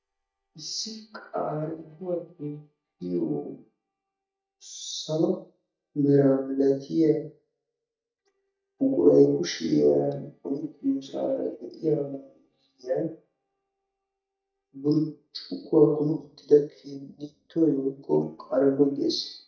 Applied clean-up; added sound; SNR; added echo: neural mask model DeepFilterNet 3.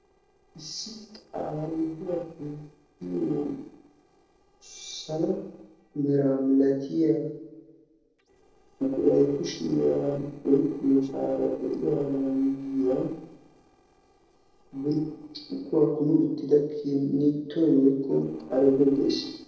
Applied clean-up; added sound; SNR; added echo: neural separator model SepFormer DNS4.